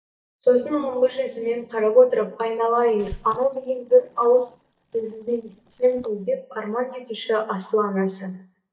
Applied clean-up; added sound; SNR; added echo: neural mask model DeepFilterNet 3.